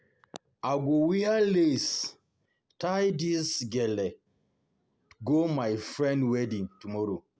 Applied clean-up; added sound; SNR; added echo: none; none; none; none.